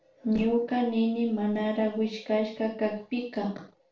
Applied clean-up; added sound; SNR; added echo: none; none; none; reverberation time 0.3 s.